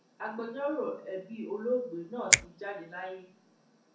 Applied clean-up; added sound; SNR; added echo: none; Finger snapping; -4 dB; reverberation time 0.6 s.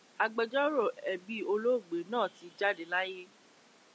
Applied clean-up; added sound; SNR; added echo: none; none; none; none.